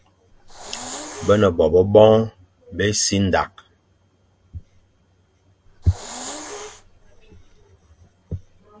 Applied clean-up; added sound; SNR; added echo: none; Hiss; 15 dB; none.